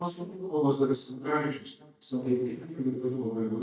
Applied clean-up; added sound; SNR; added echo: neural mask model DeepFilterNet 3.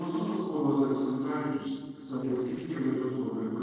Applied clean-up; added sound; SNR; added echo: neural separator model SepFormer DNS4.